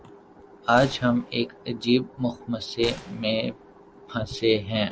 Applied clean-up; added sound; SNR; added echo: none; Gunshot, gunfire; 19 dB; none.